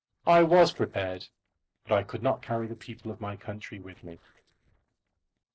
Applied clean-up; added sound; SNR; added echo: neural separator model SepFormer DNS4.